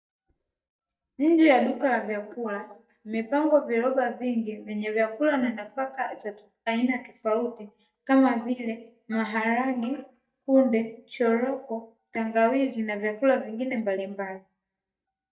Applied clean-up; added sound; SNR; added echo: neural mask model DeepFilterNet 3.